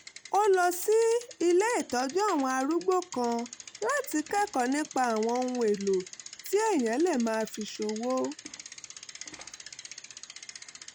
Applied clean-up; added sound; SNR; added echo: none; Bicycle; 17 dB; none.